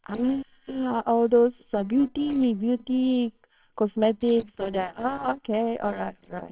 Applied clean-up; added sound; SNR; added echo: neural separator model SepFormer WHAMR!.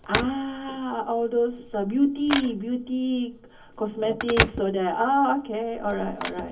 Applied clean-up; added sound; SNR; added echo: none; Telephone; 7 dB; reverberation time 0.3 s.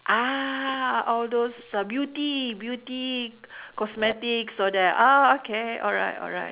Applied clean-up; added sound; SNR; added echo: none; none; none; none.